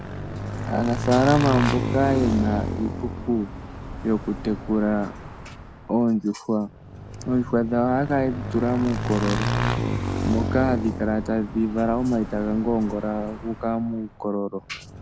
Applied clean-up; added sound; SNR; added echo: none; Motorcycle / Engine; 5 dB; none.